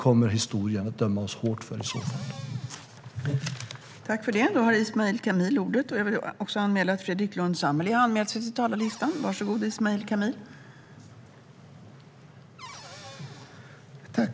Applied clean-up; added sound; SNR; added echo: none; Cupboard open or close / Door; 19 dB; none.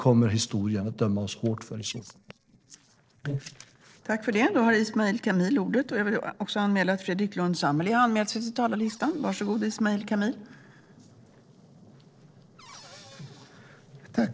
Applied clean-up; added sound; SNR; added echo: neural separator model SepFormer DNS4.